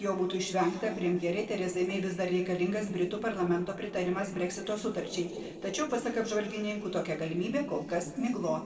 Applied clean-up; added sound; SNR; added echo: neural separator model SepFormer DNS4.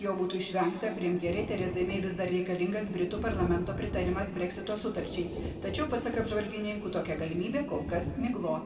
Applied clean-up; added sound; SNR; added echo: none; Thunder; 8 dB; reverberation time 2.1 s.